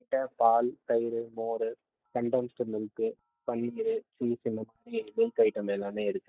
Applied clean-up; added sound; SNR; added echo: neural mask model DeepFilterNet 3.